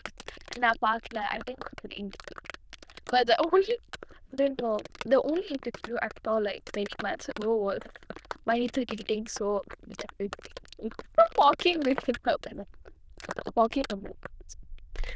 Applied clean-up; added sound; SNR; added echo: neural diffusion model UNIVERSE++.